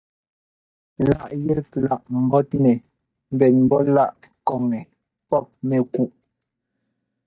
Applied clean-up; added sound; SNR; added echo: neural mask model DeepFilterNet 3.